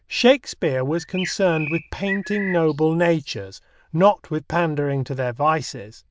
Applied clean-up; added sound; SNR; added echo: neural diffusion model UNIVERSE++.